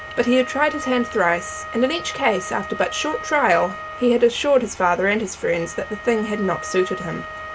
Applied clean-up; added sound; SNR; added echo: none; Wind instrument, woodwind instrument; 12 dB; none.